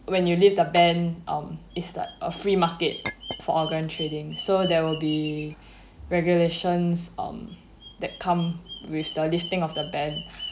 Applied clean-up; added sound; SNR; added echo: none; Bird vocalization, bird call, bird song + Chink, clink; 16 dB; none.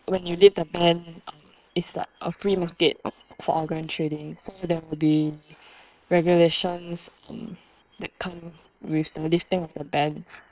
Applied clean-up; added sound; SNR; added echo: neural separator model SepFormer WHAM!.